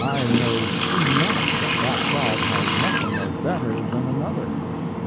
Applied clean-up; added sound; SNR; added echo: none; Water tap, faucet; -4 dB; none.